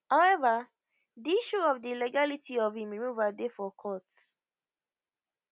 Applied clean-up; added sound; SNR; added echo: none; none; none; none.